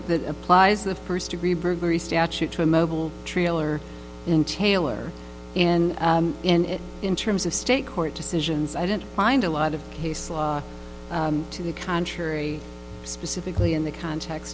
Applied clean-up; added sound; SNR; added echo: none; none; none; none.